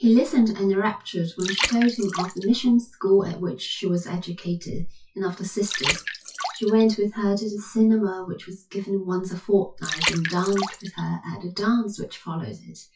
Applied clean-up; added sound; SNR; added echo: classical method WPE with log-MMSE.